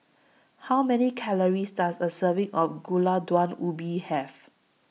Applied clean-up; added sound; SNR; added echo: none; none; none; none.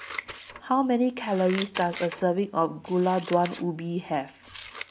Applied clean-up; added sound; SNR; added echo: none; Scissors; 14 dB; none.